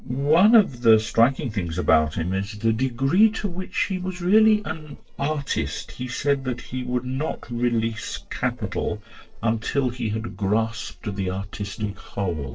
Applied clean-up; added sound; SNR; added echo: neural separator model SepFormer DNS4.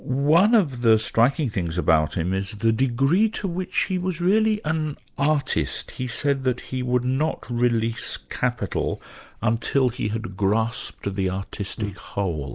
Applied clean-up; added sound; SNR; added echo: none; none; none; none.